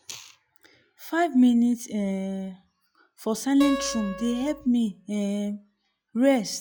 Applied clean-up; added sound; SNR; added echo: classical method log-MMSE.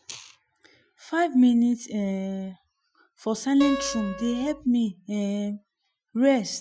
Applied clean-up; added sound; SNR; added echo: classical method Wiener filter.